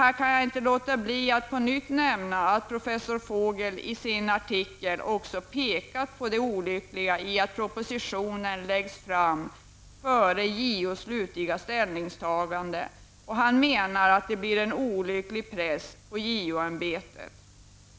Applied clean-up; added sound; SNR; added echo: none; none; none; none.